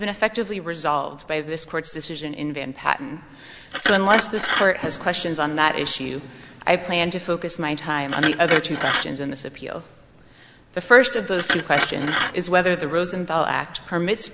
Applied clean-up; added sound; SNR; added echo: none; Glass; 5 dB; none.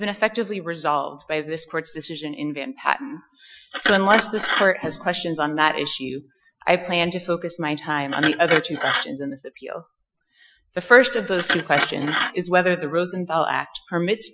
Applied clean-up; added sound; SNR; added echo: classical method Wiener filter.